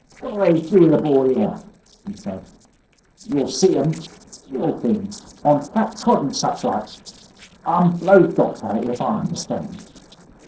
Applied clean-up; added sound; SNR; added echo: neural separator model SepFormer DNS4.